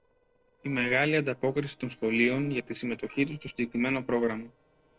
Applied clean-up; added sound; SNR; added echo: neural separator model SepFormer DNS4.